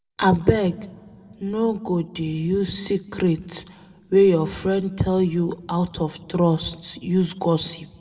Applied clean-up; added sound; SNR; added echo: none; none; none; reverberation time 0.9 s.